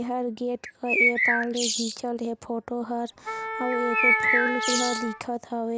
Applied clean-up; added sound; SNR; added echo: none; Wind instrument, woodwind instrument + Bird; -4 dB; none.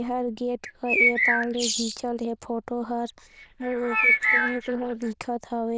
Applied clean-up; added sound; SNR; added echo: neural diffusion model UNIVERSE++.